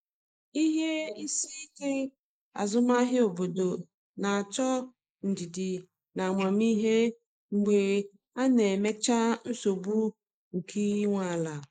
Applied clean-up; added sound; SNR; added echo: neural mask model Resemble Enhance denoiser.